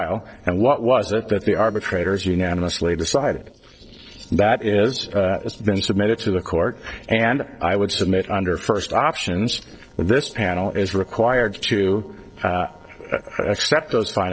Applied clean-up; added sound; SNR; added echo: neural separator model SepFormer DNS4.